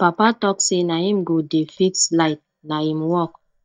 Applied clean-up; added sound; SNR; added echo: neural mask model DeepFilterNet 3.